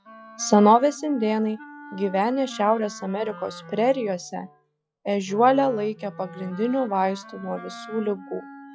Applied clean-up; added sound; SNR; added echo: classical method log-MMSE.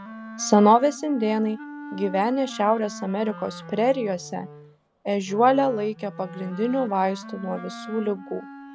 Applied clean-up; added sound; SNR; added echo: none; Wind instrument, woodwind instrument; 15 dB; none.